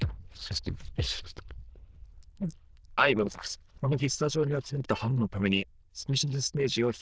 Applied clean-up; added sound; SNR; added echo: neural diffusion model UNIVERSE++.